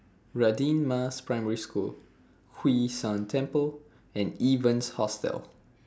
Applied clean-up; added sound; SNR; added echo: none; none; none; none.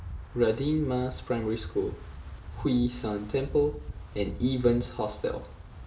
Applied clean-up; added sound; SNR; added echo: none; Wind; 11 dB; reverberation time 0.4 s.